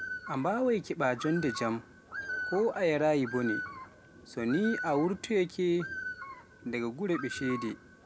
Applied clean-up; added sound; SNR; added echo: none; Bird; 10 dB; none.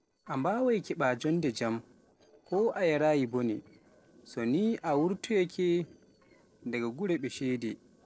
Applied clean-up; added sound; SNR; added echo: neural separator model SepFormer DNS4.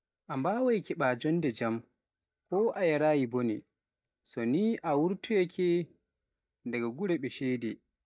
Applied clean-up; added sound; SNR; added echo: neural mask model DeepFilterNet 3.